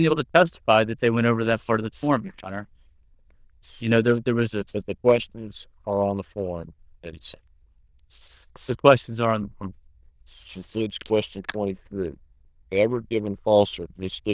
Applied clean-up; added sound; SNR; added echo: neural diffusion model UNIVERSE++.